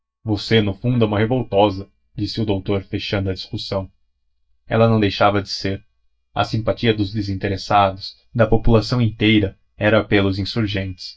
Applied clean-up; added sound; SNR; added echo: neural mask model DeepFilterNet 3.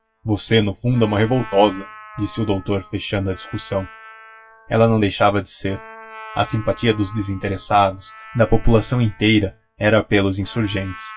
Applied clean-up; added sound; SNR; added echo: classical method WPE with log-MMSE.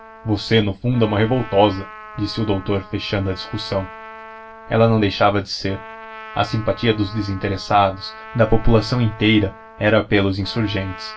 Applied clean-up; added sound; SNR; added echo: none; Trumpet; 18 dB; reverberation time 0.2 s.